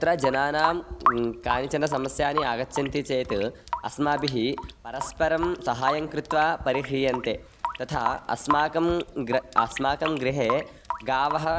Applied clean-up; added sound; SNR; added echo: none; Drip / Sink (filling or washing) / Water tap, faucet; 6 dB; none.